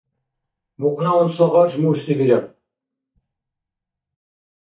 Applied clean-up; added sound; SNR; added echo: neural mask model DeepFilterNet 3.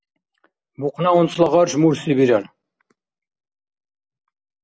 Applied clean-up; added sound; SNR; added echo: none; none; none; none.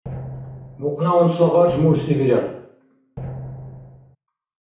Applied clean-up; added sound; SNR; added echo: none; Drum; 12 dB; reverberation time 0.6 s.